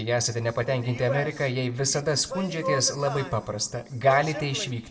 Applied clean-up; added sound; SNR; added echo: none; none; none; reverberation time 1.0 s.